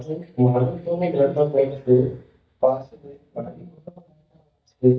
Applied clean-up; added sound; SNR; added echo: neural mask model DeepFilterNet 3.